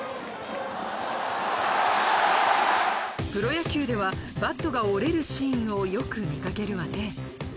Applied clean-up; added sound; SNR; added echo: none; Bird vocalization, bird call, bird song; 18 dB; none.